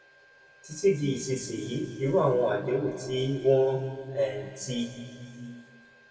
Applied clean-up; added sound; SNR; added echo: none; none; none; reverberation time 2.0 s.